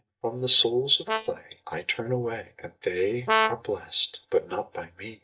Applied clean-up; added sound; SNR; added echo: neural mask model DeepFilterNet 3.